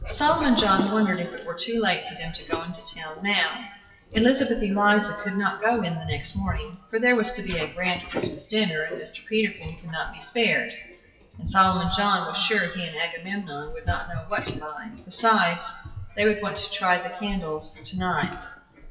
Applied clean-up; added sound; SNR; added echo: classical method WPE with log-MMSE.